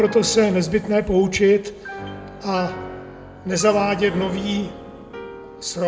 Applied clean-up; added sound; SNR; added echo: none; Piano; 13 dB; reverberation time 0.7 s.